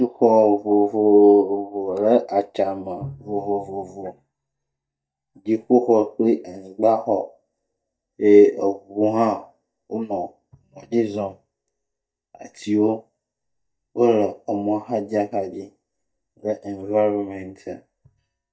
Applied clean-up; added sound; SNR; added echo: neural mask model DeepFilterNet 3.